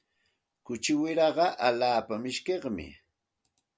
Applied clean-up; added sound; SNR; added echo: none; none; none; none.